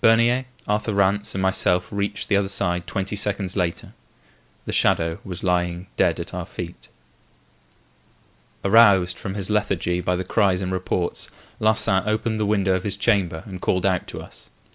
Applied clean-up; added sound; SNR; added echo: none; none; none; none.